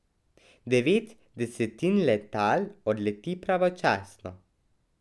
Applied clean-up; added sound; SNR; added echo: none; none; none; none.